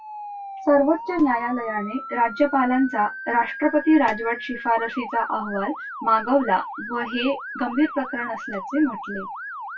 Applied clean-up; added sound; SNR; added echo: classical method WPE with log-MMSE.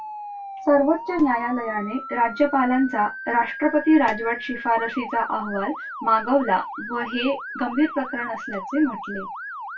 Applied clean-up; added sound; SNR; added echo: none; Motor vehicle (road) / Siren; 11 dB; reverberation time 0.2 s.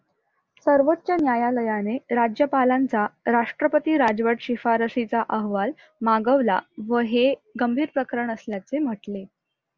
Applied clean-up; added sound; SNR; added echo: none; none; none; none.